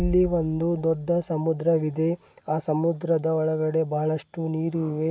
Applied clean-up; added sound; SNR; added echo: none; Bass drum; 15 dB; none.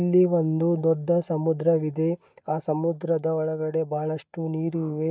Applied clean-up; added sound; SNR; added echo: neural mask model DeepFilterNet 3.